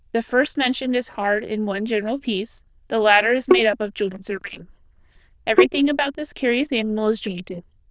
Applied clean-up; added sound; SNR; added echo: neural diffusion model UNIVERSE++.